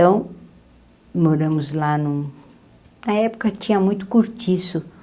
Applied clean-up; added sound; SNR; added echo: none; none; none; none.